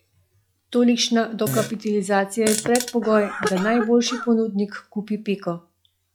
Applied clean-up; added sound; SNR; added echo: classical method log-MMSE.